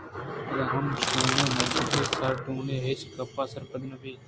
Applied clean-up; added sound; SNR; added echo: none; Crushing; -2 dB; none.